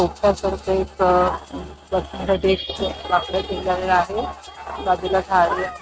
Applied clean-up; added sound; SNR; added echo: neural mask model RNNoise.